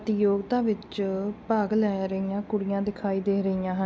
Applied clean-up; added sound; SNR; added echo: none; none; none; none.